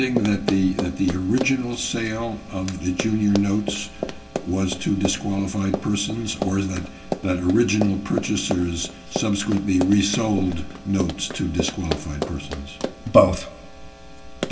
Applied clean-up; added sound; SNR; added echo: none; Run; 10 dB; reverberation time 0.2 s.